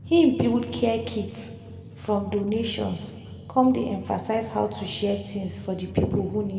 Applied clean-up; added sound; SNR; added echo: none; Drum; 15 dB; reverberation time 1.7 s.